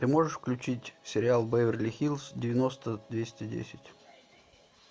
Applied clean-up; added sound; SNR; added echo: none; none; none; none.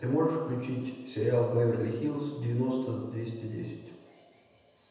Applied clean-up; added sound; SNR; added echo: none; none; none; reverberation time 1.1 s.